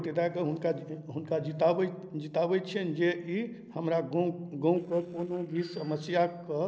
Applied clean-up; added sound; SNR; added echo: neural separator model SepFormer DNS4.